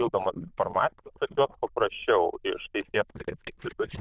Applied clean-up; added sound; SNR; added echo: neural diffusion model UNIVERSE++.